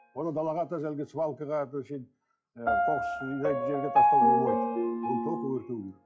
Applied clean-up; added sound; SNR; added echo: classical method log-MMSE.